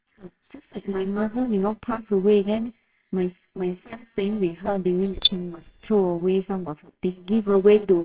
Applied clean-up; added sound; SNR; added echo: neural separator model SepFormer WHAMR!.